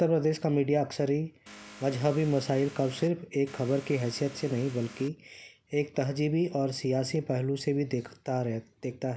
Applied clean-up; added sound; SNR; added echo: none; Vehicle; 18 dB; none.